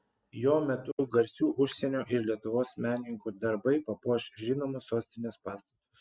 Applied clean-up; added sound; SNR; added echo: none; none; none; none.